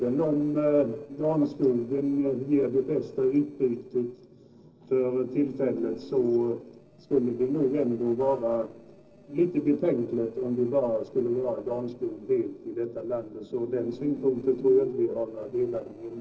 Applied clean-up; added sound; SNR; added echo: neural separator model SepFormer DNS4.